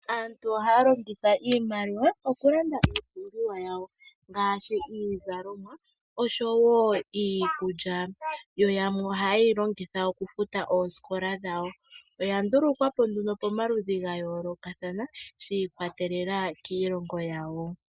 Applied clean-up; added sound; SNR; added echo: none; none; none; none.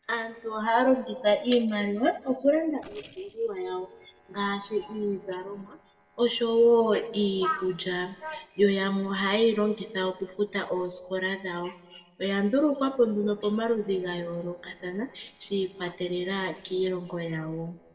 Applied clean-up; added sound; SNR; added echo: neural separator model SepFormer DNS4.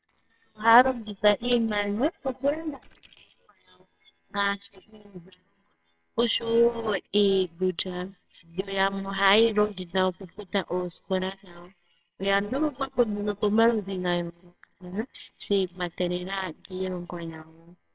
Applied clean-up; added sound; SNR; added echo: neural separator model SepFormer WHAMR!.